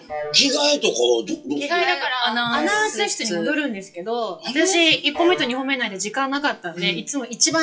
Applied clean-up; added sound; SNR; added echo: classical method WPE with log-MMSE.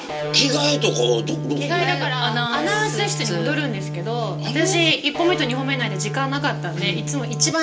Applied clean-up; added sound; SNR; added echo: none; Electric guitar; 5 dB; reverberation time 0.2 s.